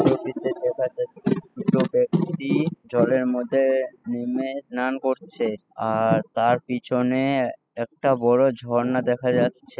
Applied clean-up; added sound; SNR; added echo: classical method spectral subtraction.